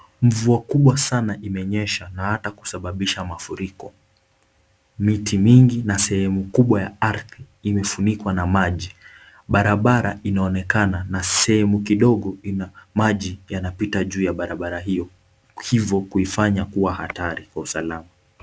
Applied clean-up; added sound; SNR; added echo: none; none; none; none.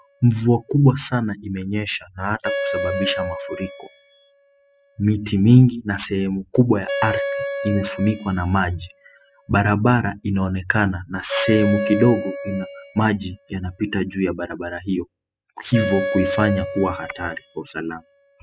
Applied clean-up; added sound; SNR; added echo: classical method spectral subtraction.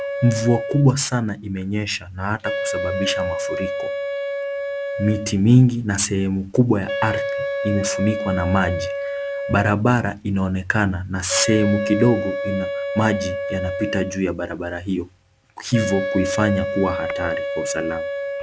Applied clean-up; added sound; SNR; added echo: none; Wind instrument, woodwind instrument; 5 dB; none.